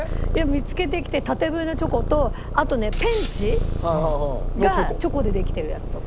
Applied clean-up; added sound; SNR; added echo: none; Purr; 0 dB; none.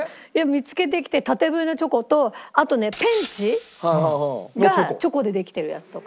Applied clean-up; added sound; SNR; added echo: none; none; none; none.